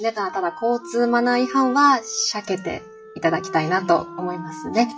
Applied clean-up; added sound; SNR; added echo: classical method WPE with log-MMSE.